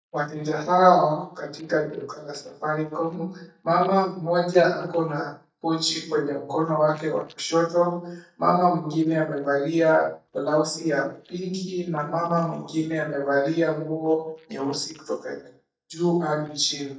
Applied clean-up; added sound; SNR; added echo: neural mask model DeepFilterNet 3.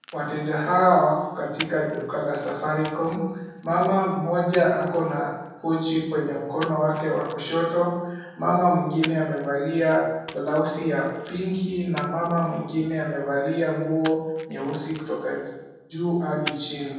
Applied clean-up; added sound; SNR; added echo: none; Splash, splatter; 17 dB; reverberation time 1.1 s.